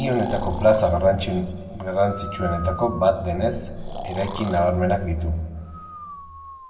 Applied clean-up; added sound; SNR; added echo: none; Breathing; 15 dB; reverberation time 1.3 s.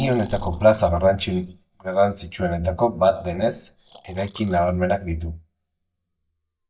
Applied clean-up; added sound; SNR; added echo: neural mask model DeepFilterNet 3.